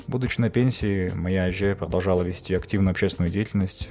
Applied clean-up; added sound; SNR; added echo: none; none; none; none.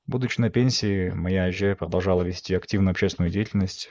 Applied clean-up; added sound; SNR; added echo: neural mask model Resemble Enhance denoiser.